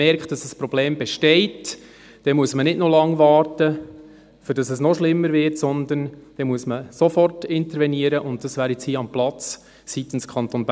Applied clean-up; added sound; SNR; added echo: none; none; none; none.